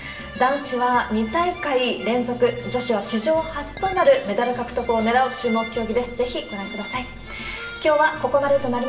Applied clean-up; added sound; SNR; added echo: none; Chink, clink; 19 dB; reverberation time 0.7 s.